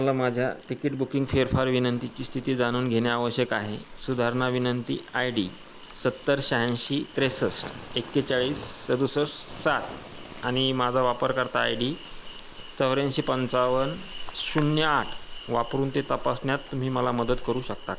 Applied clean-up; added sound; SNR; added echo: none; Insect; 13 dB; none.